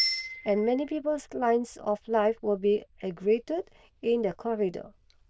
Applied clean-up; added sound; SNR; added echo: neural diffusion model UNIVERSE++.